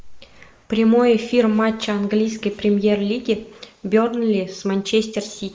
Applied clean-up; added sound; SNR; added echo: neural mask model Resemble Enhance denoiser.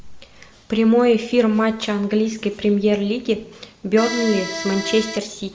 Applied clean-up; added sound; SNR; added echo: none; Accordion; 8 dB; none.